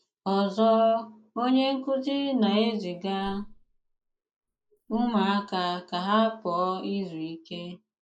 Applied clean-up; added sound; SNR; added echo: neural mask model Resemble Enhance denoiser.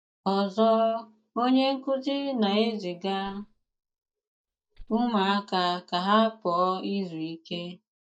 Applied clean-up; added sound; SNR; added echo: neural mask model DeepFilterNet 3.